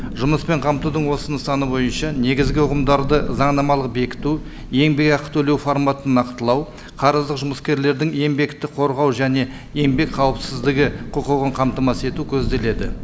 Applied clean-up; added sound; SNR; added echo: none; Thunder / Rain; 10 dB; none.